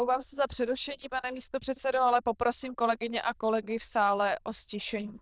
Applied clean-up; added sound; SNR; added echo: neural diffusion model UNIVERSE++.